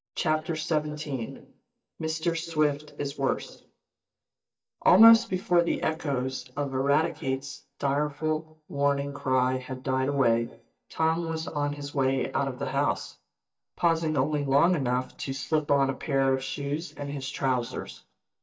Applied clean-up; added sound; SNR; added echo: neural mask model DeepFilterNet 3.